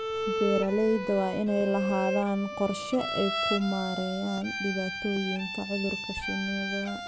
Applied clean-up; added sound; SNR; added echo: none; Bowed string instrument; 4 dB; none.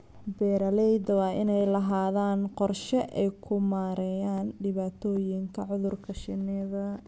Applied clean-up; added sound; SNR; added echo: none; none; none; none.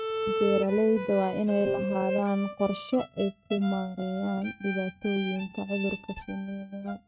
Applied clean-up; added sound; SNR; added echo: neural mask model RNNoise.